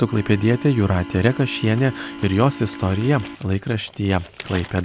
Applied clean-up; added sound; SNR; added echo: none; Organ; 14 dB; none.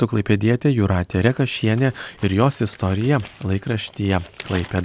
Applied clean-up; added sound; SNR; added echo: none; none; none; none.